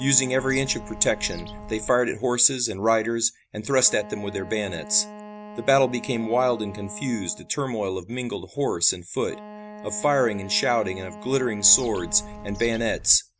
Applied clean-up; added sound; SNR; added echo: none; Wind instrument, woodwind instrument + Bird; 16 dB; none.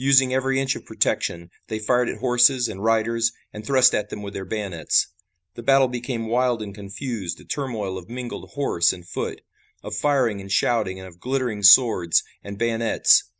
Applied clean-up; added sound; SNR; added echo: none; none; none; none.